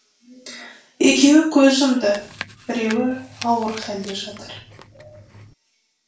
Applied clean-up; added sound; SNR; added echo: none; Chewing, mastication; 18 dB; reverberation time 0.3 s.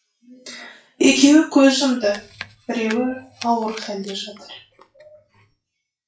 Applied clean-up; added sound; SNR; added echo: classical method WPE with log-MMSE.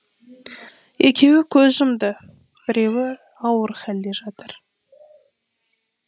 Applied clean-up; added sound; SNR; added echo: none; none; none; none.